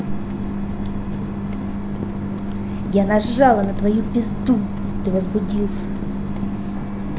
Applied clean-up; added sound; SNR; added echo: none; Run; 19 dB; none.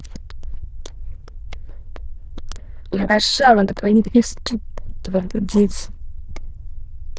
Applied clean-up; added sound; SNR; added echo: neural diffusion model UNIVERSE++.